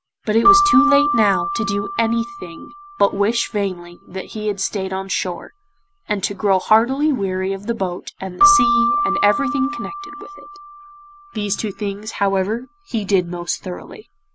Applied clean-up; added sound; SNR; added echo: none; Keyboard (musical); 2 dB; none.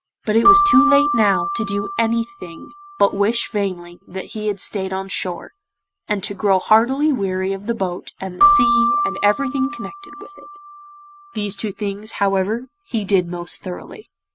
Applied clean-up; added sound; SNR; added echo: neural mask model RNNoise.